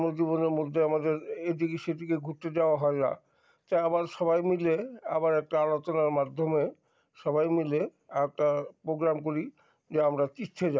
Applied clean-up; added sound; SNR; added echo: none; none; none; none.